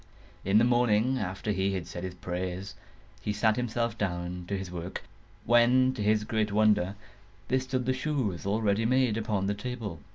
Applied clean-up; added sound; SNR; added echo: none; none; none; none.